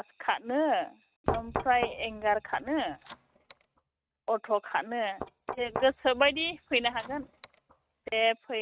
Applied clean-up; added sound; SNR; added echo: neural mask model RNNoise.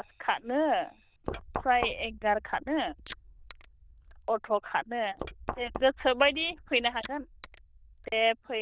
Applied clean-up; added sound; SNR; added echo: neural diffusion model UNIVERSE++.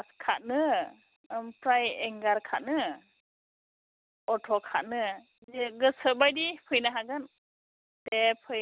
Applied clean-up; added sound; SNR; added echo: none; none; none; none.